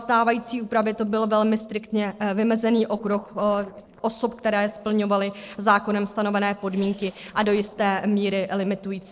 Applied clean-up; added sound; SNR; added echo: neural separator model SepFormer DNS4.